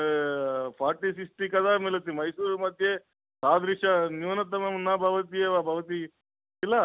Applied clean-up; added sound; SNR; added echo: none; none; none; none.